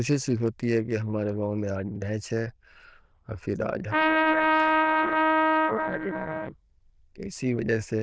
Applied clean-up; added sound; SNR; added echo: neural diffusion model UNIVERSE++.